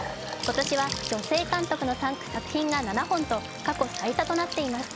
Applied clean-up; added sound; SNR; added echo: none; Trickle, dribble / Bathtub (filling or washing) / Sink (filling or washing) / Gurgling / Splash, splatter; 10 dB; none.